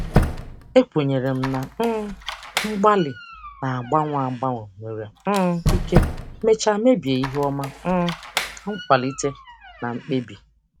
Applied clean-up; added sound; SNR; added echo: none; Squeak; 5 dB; none.